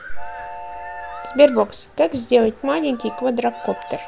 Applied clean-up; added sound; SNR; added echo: none; Train; 16 dB; none.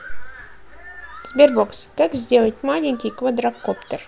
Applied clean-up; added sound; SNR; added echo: none; none; none; none.